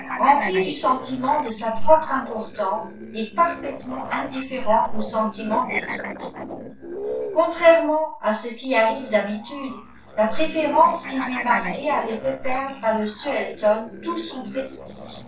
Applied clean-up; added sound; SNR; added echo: neural separator model SepFormer DNS4.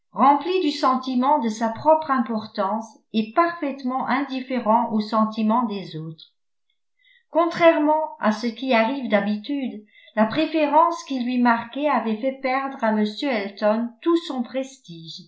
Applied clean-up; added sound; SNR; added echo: none; none; none; none.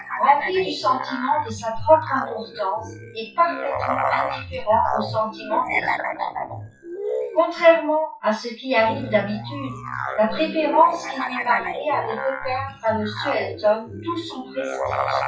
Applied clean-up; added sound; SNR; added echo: classical method WPE with log-MMSE.